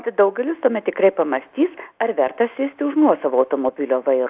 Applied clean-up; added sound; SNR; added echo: none; none; none; none.